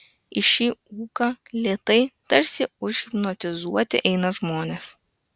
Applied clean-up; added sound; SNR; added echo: none; none; none; none.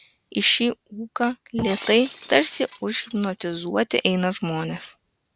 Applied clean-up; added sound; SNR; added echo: none; Shatter; 14 dB; none.